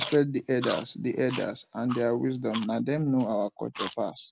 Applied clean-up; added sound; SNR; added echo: none; Chewing, mastication; 8 dB; none.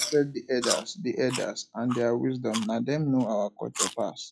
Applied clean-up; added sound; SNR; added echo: classical method log-MMSE.